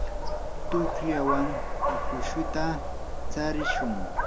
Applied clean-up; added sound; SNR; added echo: none; Dog; -4 dB; none.